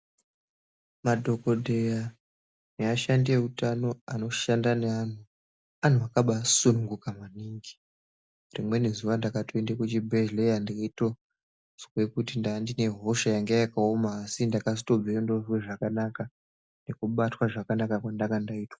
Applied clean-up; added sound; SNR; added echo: none; none; none; none.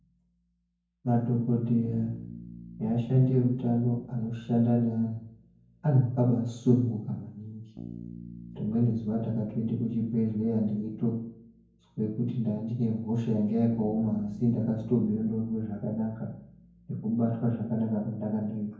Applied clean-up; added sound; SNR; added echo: none; Bass guitar; 20 dB; reverberation time 0.9 s.